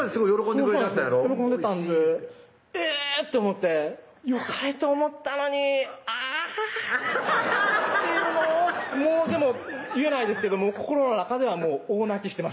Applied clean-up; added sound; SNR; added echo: none; none; none; none.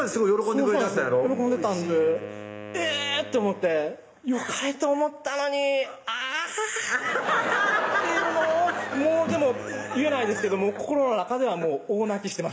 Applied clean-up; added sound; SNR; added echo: none; Wind instrument, woodwind instrument; 18 dB; none.